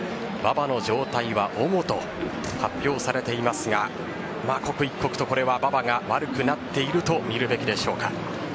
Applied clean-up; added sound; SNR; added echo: none; Drawer open or close; 11 dB; none.